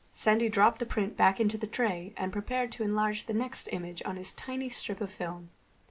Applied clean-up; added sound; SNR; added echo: none; none; none; none.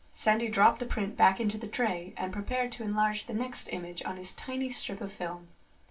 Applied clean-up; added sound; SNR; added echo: none; none; none; reverberation time 0.2 s.